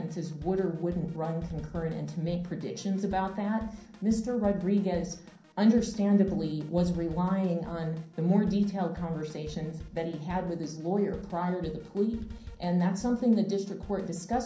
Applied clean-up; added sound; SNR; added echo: none; Drum kit; 18 dB; reverberation time 0.6 s.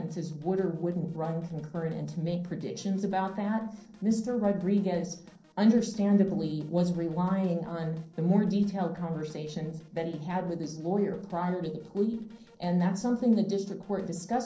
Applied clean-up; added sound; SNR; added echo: neural separator model SepFormer DNS4.